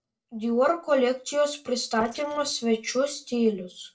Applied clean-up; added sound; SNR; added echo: neural separator model SepFormer DNS4.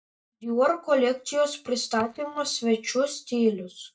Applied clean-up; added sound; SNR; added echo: neural mask model DeepFilterNet 3.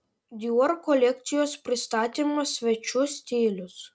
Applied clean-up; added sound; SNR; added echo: none; none; none; none.